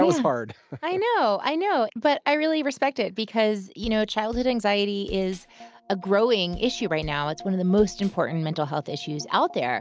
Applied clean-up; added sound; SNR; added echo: none; Bass drum; 19 dB; none.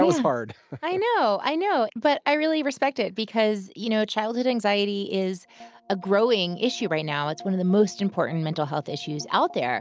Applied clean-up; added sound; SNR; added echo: none; none; none; none.